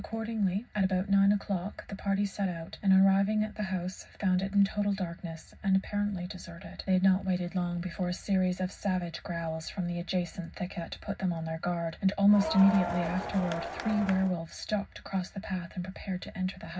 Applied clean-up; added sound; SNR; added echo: none; Crowd; 6 dB; reverberation time 0.4 s.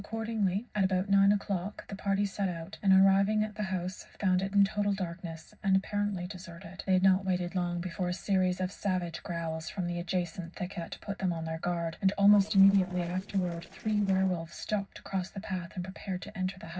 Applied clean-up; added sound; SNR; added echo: neural separator model SepFormer DNS4.